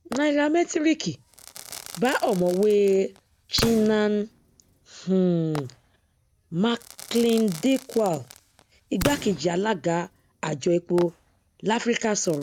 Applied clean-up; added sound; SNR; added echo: none; Crackle / Fireworks; 15 dB; none.